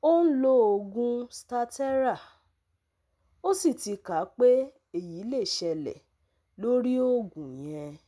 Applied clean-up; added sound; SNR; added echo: none; none; none; none.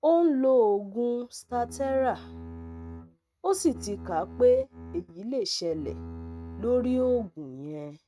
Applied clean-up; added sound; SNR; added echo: neural mask model RNNoise.